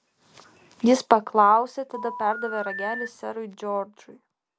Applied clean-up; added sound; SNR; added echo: none; Telephone; 9 dB; none.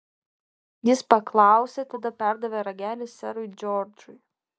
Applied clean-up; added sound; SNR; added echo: neural mask model DeepFilterNet 3.